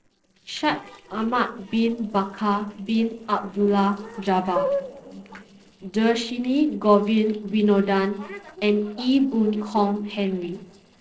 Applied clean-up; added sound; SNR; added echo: neural separator model SepFormer DNS4.